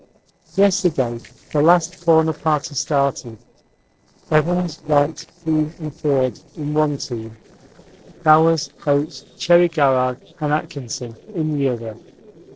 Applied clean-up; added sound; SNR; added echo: neural separator model SepFormer DNS4.